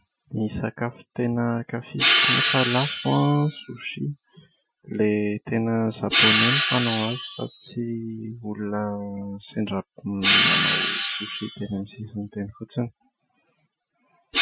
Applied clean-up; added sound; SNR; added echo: classical method Wiener filter.